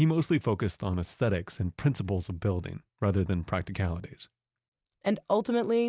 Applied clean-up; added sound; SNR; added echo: none; none; none; none.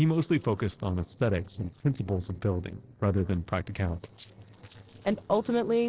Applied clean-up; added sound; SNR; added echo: neural separator model SepFormer DNS4.